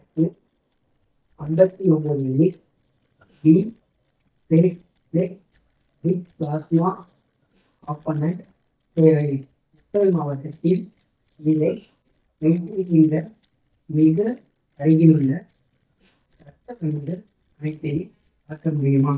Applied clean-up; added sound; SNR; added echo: neural mask model DeepFilterNet 3.